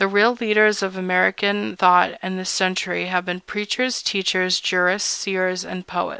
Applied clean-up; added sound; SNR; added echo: none; none; none; none.